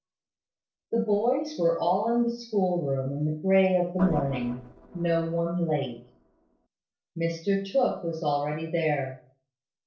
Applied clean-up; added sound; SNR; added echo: neural separator model SepFormer DNS4.